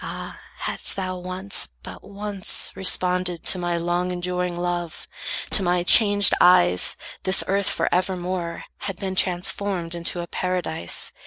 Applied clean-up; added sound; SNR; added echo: neural separator model SepFormer DNS4.